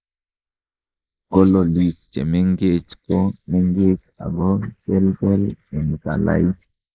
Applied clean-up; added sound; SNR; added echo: neural mask model Resemble Enhance denoiser.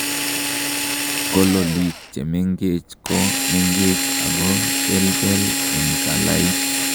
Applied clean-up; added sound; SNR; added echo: none; Drill; 0 dB; none.